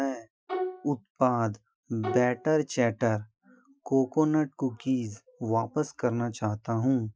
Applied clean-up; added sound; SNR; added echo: classical method Wiener filter.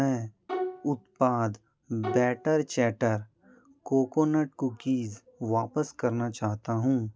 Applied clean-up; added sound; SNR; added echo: none; Bowed string instrument; 8 dB; none.